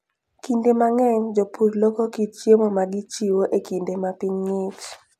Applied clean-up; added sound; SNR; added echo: none; none; none; none.